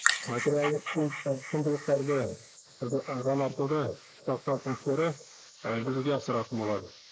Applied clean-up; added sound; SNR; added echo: neural mask model Resemble Enhance denoiser.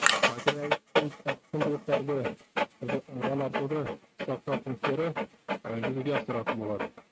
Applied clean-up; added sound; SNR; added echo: neural mask model RNNoise.